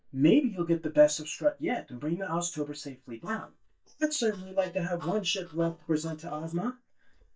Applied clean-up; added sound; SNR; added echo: neural mask model DeepFilterNet 3.